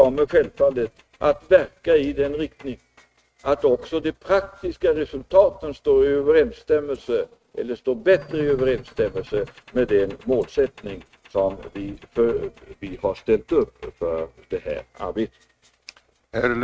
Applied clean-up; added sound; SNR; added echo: neural mask model RNNoise.